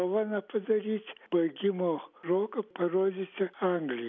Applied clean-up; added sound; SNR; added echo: none; none; none; none.